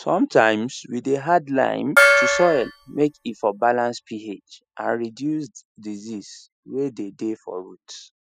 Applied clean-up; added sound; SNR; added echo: classical method spectral subtraction.